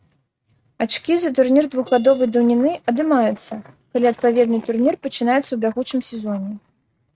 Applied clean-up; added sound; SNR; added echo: neural mask model RNNoise.